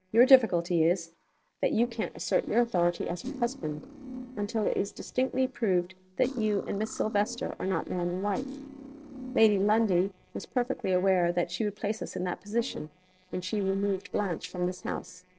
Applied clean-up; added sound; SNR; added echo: neural separator model SepFormer DNS4.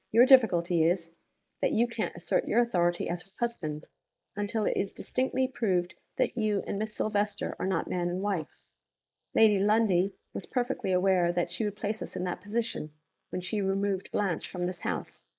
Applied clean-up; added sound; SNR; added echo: neural mask model Resemble Enhance denoiser.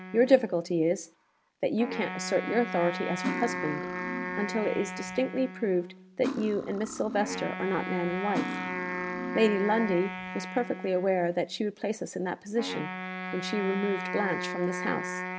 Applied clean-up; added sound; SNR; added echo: none; Cutlery, silverware + Wind instrument, woodwind instrument; 7 dB; none.